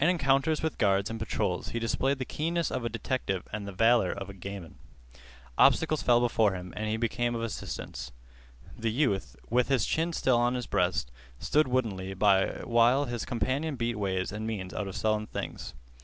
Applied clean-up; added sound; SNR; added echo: none; none; none; none.